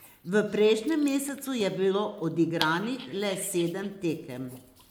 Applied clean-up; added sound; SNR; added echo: none; Dog; 17 dB; none.